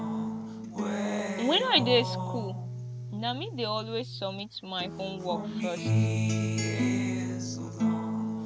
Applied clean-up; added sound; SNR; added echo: none; Acoustic guitar; -2 dB; none.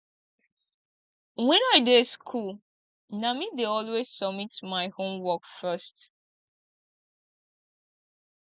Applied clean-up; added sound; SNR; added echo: none; none; none; none.